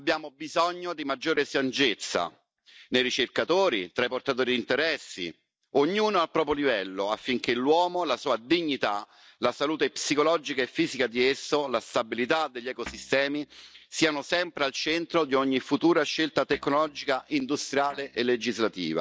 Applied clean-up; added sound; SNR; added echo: neural mask model DeepFilterNet 3.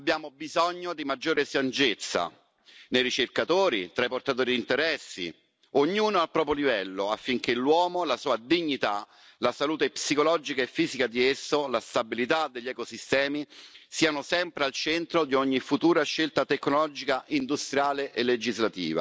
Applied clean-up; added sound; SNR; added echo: none; none; none; none.